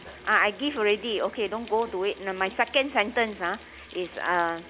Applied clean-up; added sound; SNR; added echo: none; Sink (filling or washing) / Water tap, faucet; 20 dB; none.